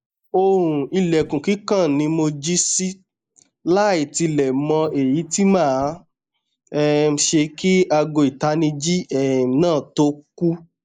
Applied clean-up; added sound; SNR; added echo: neural mask model Resemble Enhance denoiser.